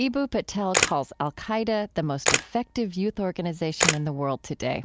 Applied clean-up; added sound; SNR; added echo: none; Camera; 3 dB; none.